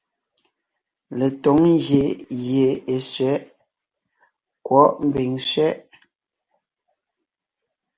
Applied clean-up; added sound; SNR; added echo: none; none; none; none.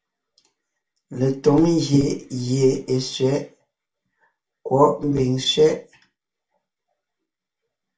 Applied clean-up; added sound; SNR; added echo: none; none; none; reverberation time 0.2 s.